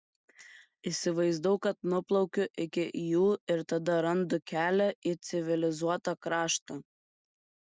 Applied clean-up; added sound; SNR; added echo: none; none; none; none.